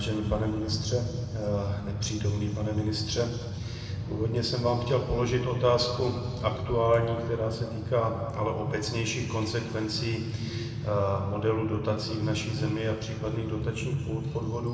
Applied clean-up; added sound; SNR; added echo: none; Train; 5 dB; reverberation time 2.2 s.